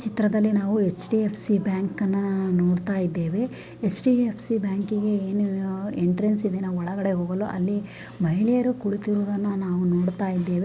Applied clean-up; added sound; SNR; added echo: none; none; none; none.